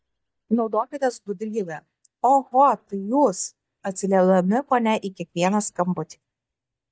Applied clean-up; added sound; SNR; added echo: neural mask model DeepFilterNet 3.